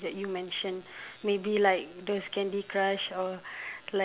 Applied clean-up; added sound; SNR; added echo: none; none; none; none.